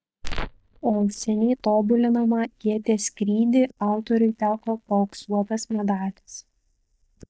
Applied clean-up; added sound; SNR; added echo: neural mask model DeepFilterNet 3.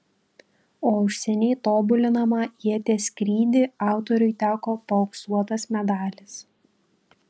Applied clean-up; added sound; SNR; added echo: none; none; none; none.